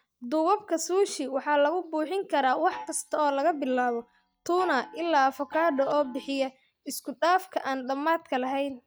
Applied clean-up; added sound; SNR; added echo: neural mask model DeepFilterNet 3.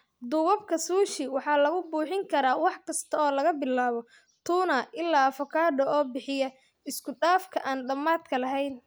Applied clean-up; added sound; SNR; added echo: none; none; none; none.